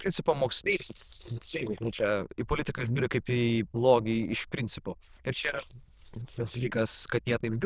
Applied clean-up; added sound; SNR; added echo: neural diffusion model UNIVERSE++.